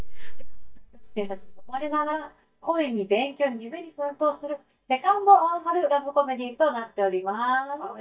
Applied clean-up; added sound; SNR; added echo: neural mask model DeepFilterNet 3.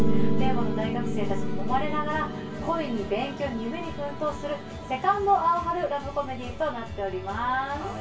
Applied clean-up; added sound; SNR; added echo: none; Piano; -1 dB; reverberation time 0.2 s.